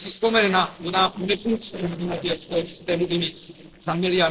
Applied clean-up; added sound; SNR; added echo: neural separator model SepFormer DNS4.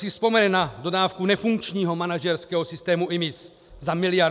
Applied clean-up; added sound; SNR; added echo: none; none; none; none.